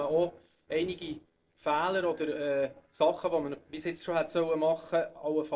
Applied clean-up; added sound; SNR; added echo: neural separator model SepFormer DNS4.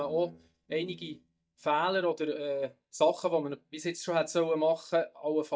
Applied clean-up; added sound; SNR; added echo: neural mask model DeepFilterNet 3.